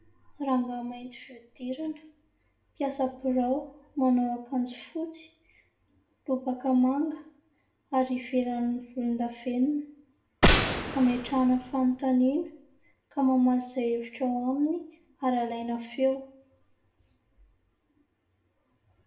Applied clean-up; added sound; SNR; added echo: none; Gunshot, gunfire; -2 dB; reverberation time 0.4 s.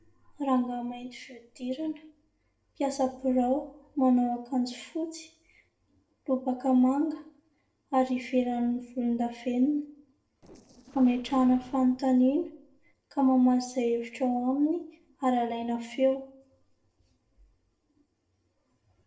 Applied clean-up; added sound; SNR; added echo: neural separator model SepFormer DNS4.